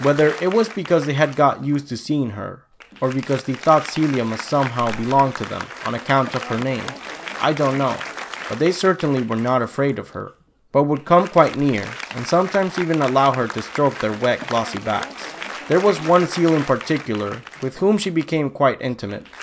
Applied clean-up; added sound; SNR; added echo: none; Applause; 14 dB; none.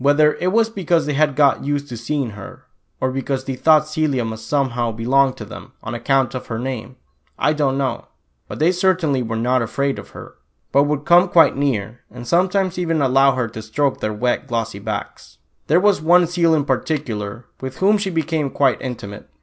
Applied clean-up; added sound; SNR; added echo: none; none; none; none.